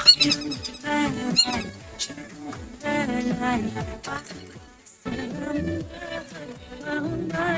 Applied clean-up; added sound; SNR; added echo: neural mask model RNNoise.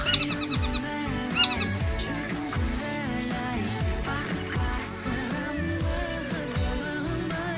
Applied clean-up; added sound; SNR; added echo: none; Bird vocalization, bird call, bird song; 1 dB; none.